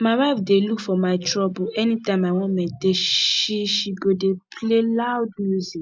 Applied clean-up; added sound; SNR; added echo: none; none; none; none.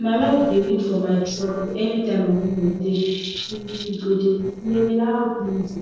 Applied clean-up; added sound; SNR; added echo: neural separator model SepFormer DNS4.